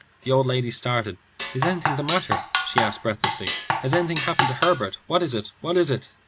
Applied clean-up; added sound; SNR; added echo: none; Drum kit; 1 dB; none.